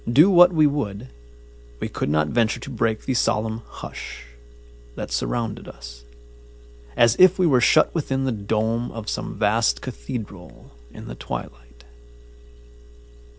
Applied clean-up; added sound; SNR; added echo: none; Engine; 20 dB; none.